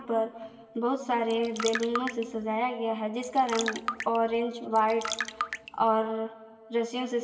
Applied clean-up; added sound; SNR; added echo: none; Trickle, dribble; 8 dB; reverberation time 2.0 s.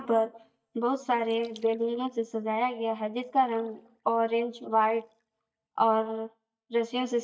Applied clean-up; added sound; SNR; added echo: neural mask model DeepFilterNet 3.